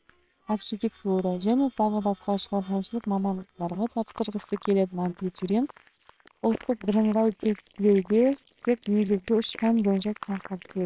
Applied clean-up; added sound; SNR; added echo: neural separator model SepFormer WHAMR!.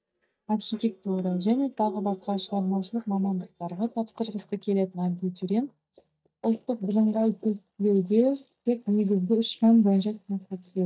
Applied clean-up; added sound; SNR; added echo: neural mask model DeepFilterNet 3.